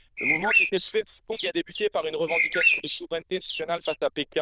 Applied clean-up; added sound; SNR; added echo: neural diffusion model UNIVERSE++.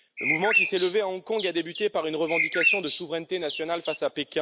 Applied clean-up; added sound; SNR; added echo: none; Bird; 1 dB; none.